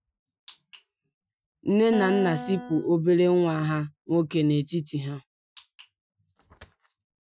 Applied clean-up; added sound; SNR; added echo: classical method Wiener filter.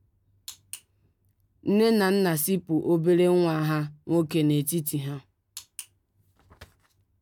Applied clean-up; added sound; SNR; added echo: none; none; none; none.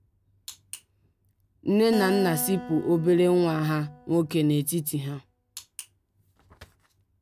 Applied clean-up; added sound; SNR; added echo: none; Acoustic guitar; 13 dB; none.